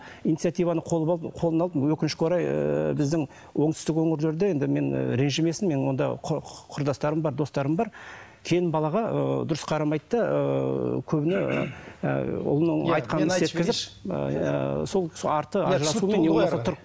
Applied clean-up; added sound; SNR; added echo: none; none; none; none.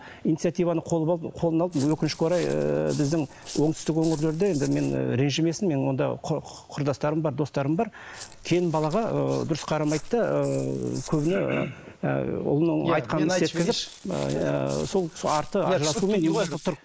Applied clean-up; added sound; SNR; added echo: neural mask model Resemble Enhance denoiser.